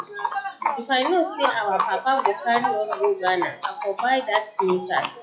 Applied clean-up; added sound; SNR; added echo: classical method WPE with log-MMSE.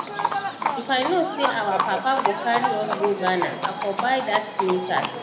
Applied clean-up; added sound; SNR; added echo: none; Livestock, farm animals, working animals; 2 dB; reverberation time 0.8 s.